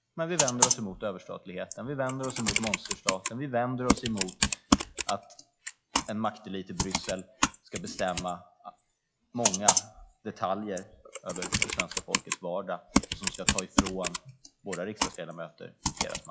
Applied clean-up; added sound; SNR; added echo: classical method log-MMSE.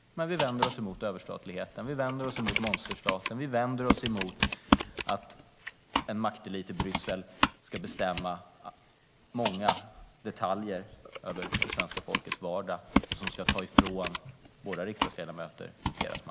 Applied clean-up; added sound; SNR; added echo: none; Computer keyboard; -4 dB; none.